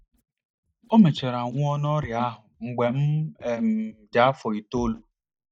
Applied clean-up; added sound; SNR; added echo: neural mask model DeepFilterNet 3.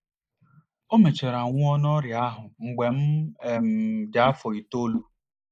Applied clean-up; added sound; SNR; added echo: neural mask model Resemble Enhance denoiser.